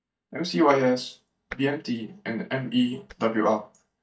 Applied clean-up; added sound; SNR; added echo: neural mask model DeepFilterNet 3.